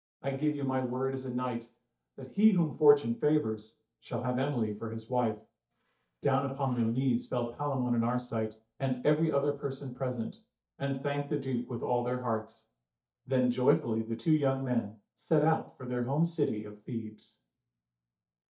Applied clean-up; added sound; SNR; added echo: neural mask model DeepFilterNet 3.